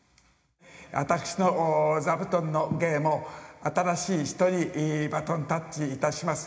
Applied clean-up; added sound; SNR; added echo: none; none; none; reverberation time 0.4 s.